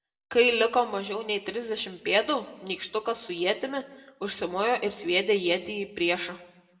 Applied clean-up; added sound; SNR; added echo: none; none; none; reverberation time 0.7 s.